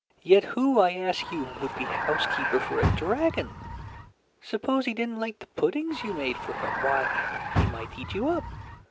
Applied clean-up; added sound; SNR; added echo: none; Vehicle; 3 dB; none.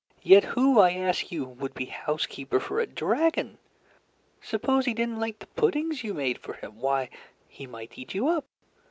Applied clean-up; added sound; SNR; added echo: none; none; none; none.